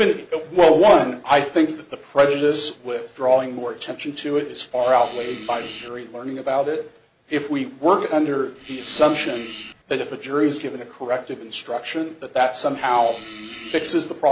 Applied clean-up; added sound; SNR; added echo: none; Fart; 15 dB; none.